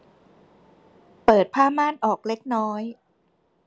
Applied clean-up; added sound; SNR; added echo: none; none; none; none.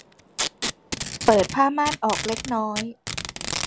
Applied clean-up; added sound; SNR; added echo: none; Packing tape, duct tape; 6 dB; none.